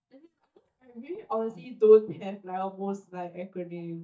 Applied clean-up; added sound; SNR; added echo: neural mask model DeepFilterNet 3.